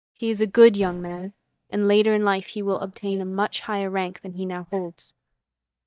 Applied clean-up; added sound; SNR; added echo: neural mask model DeepFilterNet 3.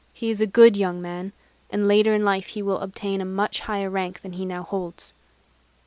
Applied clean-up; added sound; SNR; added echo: none; none; none; none.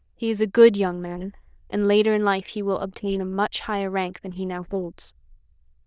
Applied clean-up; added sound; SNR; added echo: neural diffusion model UNIVERSE++.